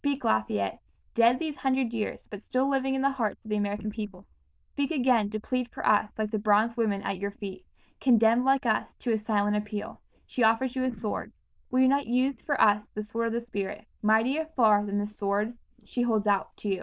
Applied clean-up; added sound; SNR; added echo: neural diffusion model UNIVERSE++.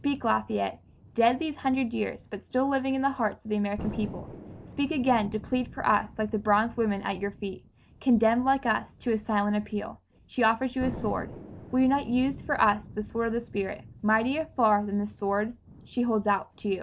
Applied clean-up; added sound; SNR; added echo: none; Thunder; 17 dB; none.